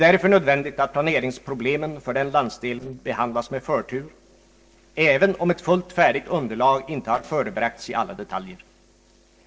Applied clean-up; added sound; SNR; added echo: neural separator model SepFormer DNS4.